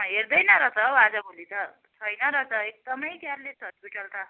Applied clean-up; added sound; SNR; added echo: none; none; none; none.